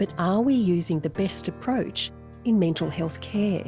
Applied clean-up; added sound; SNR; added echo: none; none; none; none.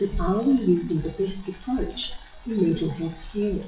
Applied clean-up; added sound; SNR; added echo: classical method WPE with log-MMSE.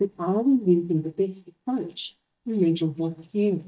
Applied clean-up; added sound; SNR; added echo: neural mask model DeepFilterNet 3.